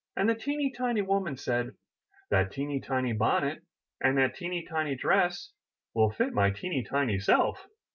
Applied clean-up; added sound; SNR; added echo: none; none; none; none.